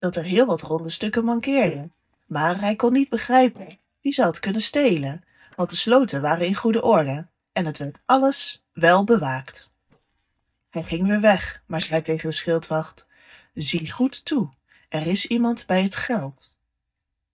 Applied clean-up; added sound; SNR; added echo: neural mask model DeepFilterNet 3.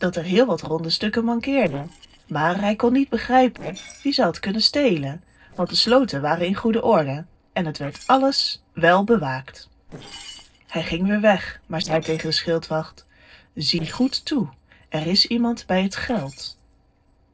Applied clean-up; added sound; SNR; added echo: neural separator model SepFormer DNS4.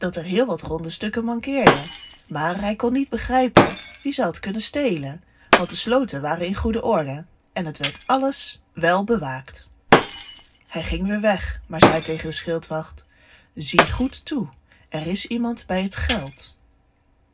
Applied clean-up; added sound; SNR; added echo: none; Shatter; 1 dB; reverberation time 0.4 s.